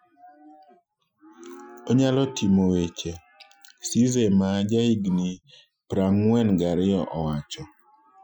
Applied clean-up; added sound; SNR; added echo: classical method Wiener filter.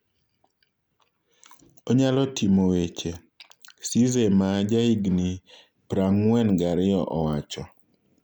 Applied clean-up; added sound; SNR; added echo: none; none; none; none.